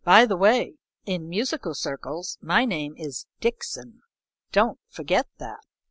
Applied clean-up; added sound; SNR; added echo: none; none; none; none.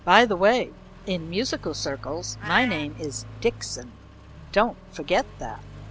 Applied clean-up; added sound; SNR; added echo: none; Meow + Accelerating, revving, vroom; 13 dB; none.